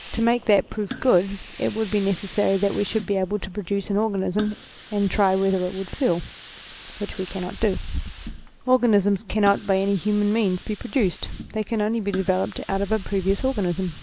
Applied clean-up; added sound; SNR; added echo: none; Hiss; 14 dB; none.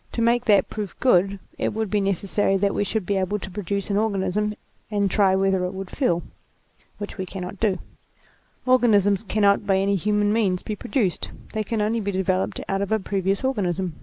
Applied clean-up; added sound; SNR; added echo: none; none; none; none.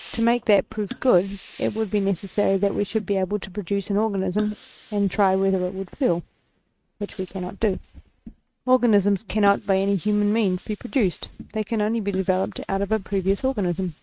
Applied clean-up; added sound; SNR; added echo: neural mask model RNNoise.